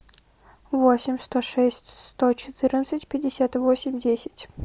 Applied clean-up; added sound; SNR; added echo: none; none; none; none.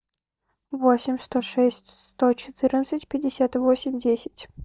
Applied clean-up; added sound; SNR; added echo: neural mask model DeepFilterNet 3.